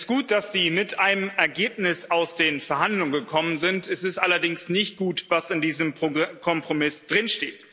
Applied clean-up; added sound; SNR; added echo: none; none; none; none.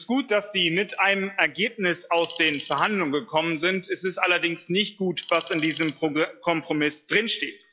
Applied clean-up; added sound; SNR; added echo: classical method log-MMSE.